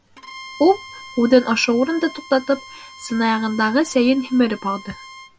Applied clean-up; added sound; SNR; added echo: none; Bowed string instrument; 20 dB; none.